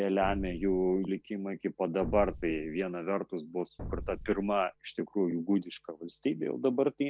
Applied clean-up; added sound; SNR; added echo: none; Explosion; 10 dB; none.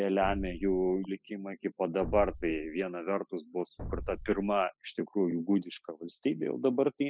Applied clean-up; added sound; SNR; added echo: classical method spectral subtraction.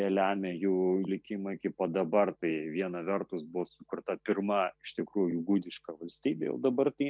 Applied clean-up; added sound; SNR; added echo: none; none; none; none.